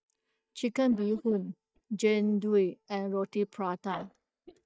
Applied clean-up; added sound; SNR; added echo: neural mask model DeepFilterNet 3.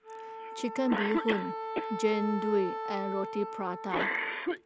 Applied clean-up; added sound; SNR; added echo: none; Wind instrument, woodwind instrument + Cough; 2 dB; none.